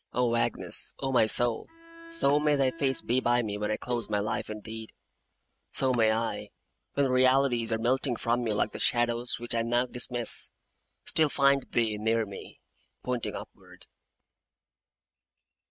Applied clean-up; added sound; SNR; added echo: neural mask model RNNoise.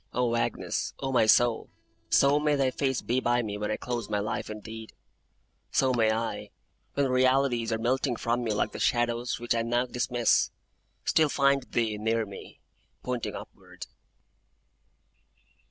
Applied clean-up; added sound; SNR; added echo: neural separator model SepFormer DNS4.